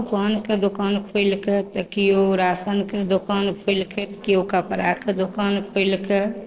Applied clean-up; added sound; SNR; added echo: neural separator model SepFormer DNS4.